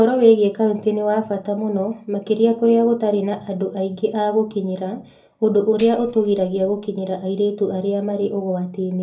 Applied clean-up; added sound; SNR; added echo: none; Tambourine; 7 dB; reverberation time 0.3 s.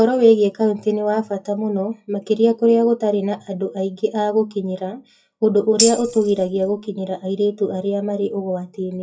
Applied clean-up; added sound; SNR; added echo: classical method WPE with log-MMSE.